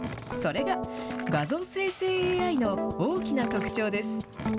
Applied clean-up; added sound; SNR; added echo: none; Door; 13 dB; none.